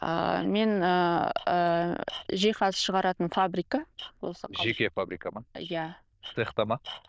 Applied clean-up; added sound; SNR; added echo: neural diffusion model UNIVERSE++.